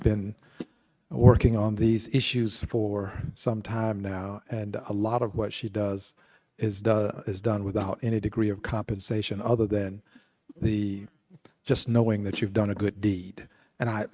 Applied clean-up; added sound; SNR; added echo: neural mask model RNNoise.